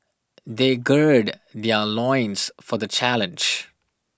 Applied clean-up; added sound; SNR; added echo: none; none; none; none.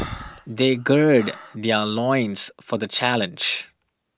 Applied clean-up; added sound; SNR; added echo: none; Breathing; 18 dB; none.